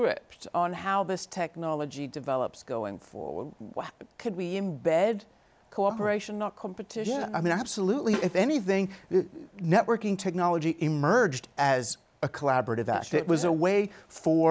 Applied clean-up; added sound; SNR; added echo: none; Snare drum; 13 dB; none.